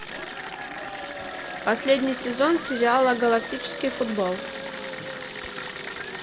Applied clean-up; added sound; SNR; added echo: none; Sink (filling or washing) / Water tap, faucet + Applause / Cheering; 7 dB; none.